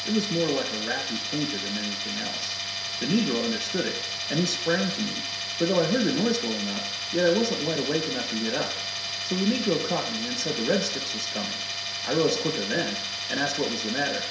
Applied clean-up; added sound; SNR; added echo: none; Tools; 3 dB; reverberation time 0.7 s.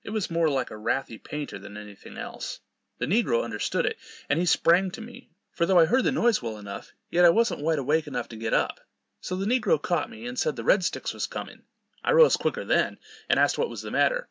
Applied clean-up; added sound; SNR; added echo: none; none; none; none.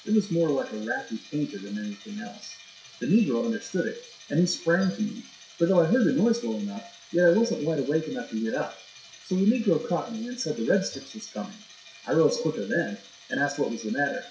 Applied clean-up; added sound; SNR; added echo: classical method WPE with log-MMSE.